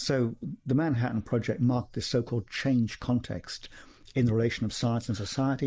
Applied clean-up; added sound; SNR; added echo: neural mask model Resemble Enhance denoiser.